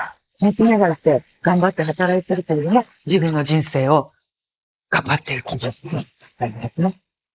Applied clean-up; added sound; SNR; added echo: neural mask model Resemble Enhance denoiser.